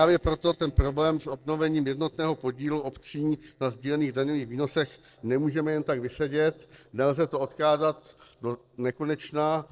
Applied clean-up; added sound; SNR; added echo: neural separator model SepFormer DNS4.